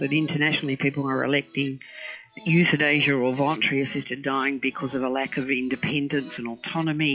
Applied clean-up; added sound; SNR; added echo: classical method log-MMSE.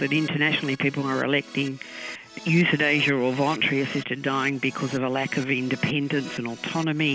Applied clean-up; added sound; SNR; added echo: none; Keyboard (musical); 17 dB; none.